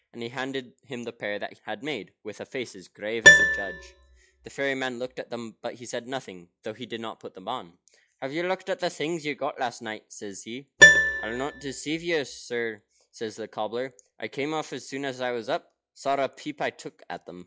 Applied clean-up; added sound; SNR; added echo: classical method log-MMSE.